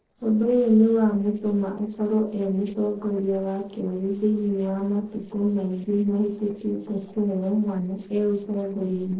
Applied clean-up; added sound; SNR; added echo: neural separator model SepFormer DNS4.